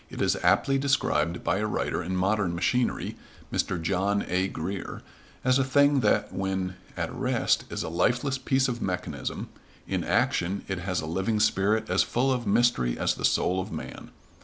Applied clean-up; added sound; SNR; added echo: none; none; none; none.